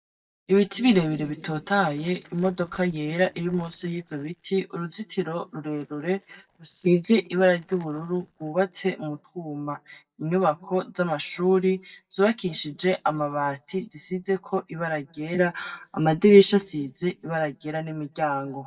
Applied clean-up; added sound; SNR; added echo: neural mask model DeepFilterNet 3.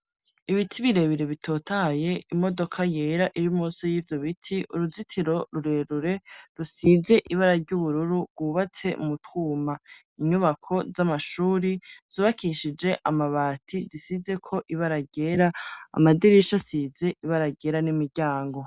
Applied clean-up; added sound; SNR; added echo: none; none; none; none.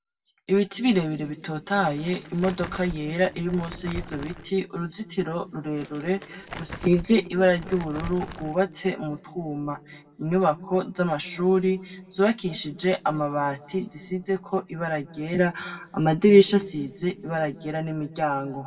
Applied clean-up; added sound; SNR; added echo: none; Crumpling, crinkling; 15 dB; reverberation time 1.5 s.